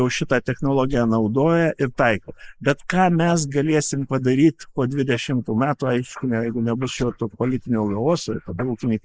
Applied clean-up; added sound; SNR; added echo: neural mask model Resemble Enhance denoiser.